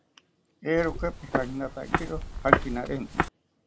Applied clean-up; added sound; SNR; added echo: none; Walk, footsteps; -3 dB; none.